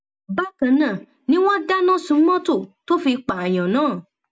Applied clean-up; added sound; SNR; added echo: none; none; none; none.